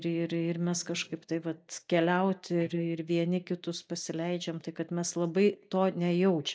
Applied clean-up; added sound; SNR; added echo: neural mask model DeepFilterNet 3.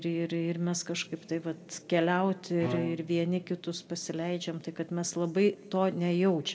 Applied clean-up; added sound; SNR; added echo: none; Bowed string instrument; 11 dB; reverberation time 1.4 s.